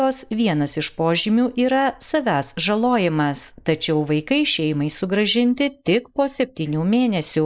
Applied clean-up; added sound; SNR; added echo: neural mask model Resemble Enhance denoiser.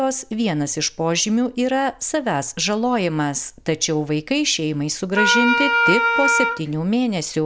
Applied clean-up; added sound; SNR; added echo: none; Wind instrument, woodwind instrument; -3 dB; none.